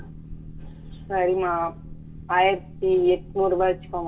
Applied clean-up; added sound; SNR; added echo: none; Boat, Water vehicle; 14 dB; reverberation time 0.2 s.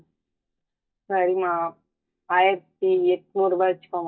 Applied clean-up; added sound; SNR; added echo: neural mask model DeepFilterNet 3.